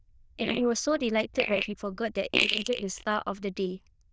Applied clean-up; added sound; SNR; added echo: neural diffusion model UNIVERSE++.